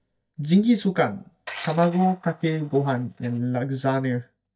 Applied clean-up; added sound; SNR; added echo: neural mask model DeepFilterNet 3.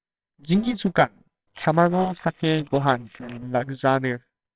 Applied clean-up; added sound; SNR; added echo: neural separator model SepFormer WHAMR!.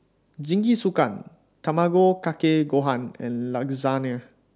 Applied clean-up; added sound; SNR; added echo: none; none; none; none.